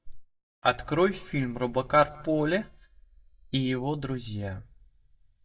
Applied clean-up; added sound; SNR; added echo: neural mask model DeepFilterNet 3.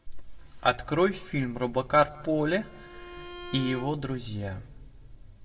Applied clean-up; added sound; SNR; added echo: none; Bowed string instrument; 17 dB; reverberation time 1.5 s.